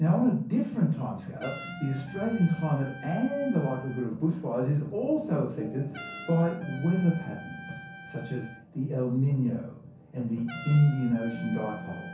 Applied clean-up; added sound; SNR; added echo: none; Trumpet; 18 dB; reverberation time 0.6 s.